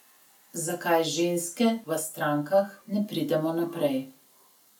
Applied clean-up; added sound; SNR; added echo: none; none; none; none.